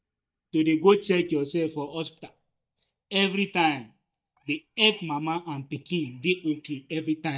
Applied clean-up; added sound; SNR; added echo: neural mask model DeepFilterNet 3.